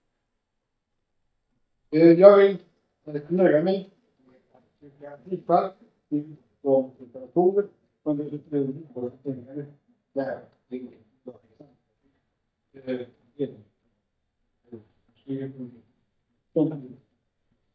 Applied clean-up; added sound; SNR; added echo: neural mask model DeepFilterNet 3.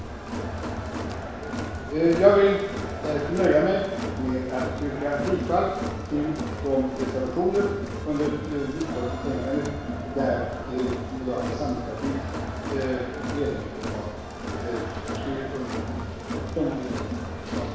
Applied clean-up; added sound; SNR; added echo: none; Crowd; 5 dB; reverberation time 1.1 s.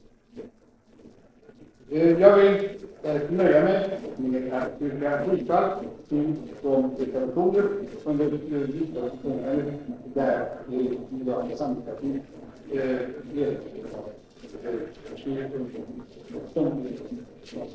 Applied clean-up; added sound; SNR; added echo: neural separator model SepFormer DNS4.